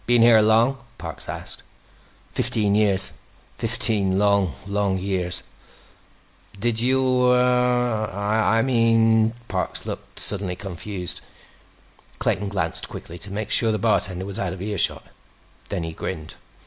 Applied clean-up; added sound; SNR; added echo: none; none; none; none.